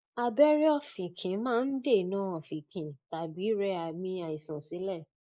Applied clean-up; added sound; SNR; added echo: neural mask model Resemble Enhance denoiser.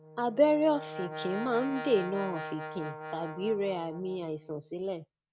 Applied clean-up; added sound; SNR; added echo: none; Brass instrument; 11 dB; none.